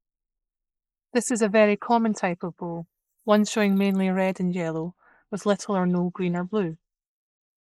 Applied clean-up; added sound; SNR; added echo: neural mask model Resemble Enhance denoiser.